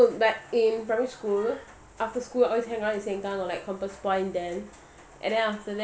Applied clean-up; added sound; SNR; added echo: none; none; none; none.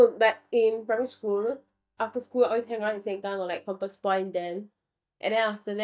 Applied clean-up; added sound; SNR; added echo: neural mask model DeepFilterNet 3.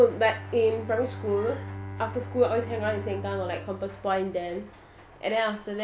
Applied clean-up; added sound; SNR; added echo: none; Bowed string instrument; 12 dB; none.